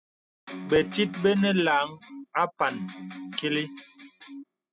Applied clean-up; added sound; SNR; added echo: classical method spectral subtraction.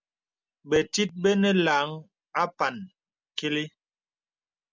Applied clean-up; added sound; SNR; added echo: none; none; none; none.